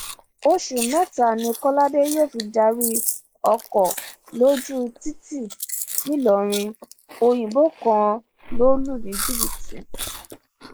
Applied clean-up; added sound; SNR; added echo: neural mask model Resemble Enhance denoiser.